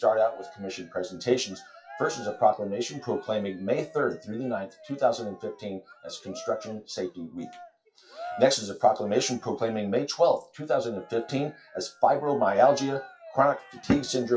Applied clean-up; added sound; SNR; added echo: classical method WPE with log-MMSE.